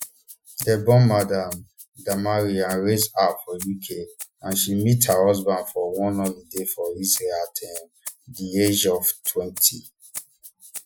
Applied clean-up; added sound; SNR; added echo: classical method Wiener filter.